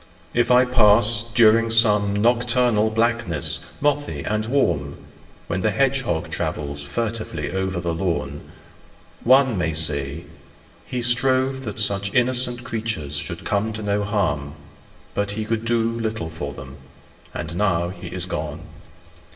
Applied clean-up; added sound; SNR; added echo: none; none; none; reverberation time 0.8 s.